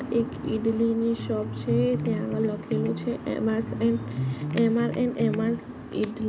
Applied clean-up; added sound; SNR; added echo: none; Electric guitar; 5 dB; none.